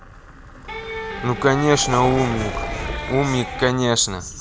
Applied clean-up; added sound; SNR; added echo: none; Vehicle + Electric guitar; 7 dB; none.